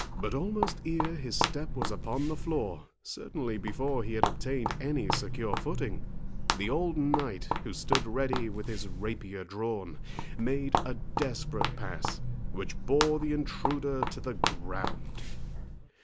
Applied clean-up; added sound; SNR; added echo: none; Walk, footsteps; -1 dB; none.